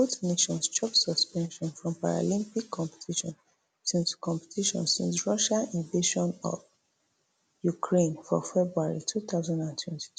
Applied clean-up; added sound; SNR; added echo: none; none; none; none.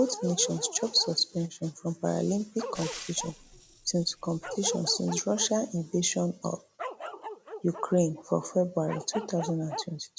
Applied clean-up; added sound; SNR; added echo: none; Frying (food) + Bark; 11 dB; none.